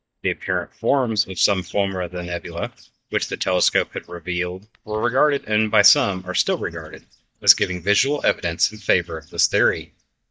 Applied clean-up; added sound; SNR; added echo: neural mask model DeepFilterNet 3.